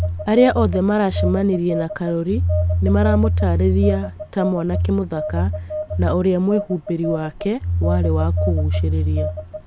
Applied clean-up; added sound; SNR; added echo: none; Telephone; 0 dB; none.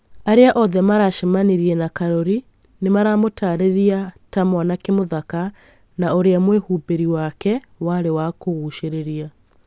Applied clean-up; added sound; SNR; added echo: none; none; none; none.